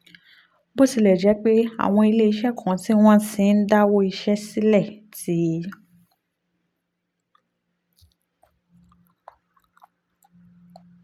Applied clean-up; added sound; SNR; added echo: none; none; none; none.